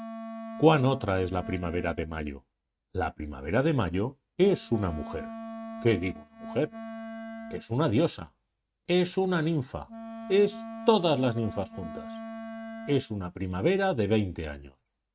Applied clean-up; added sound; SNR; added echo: neural mask model RNNoise.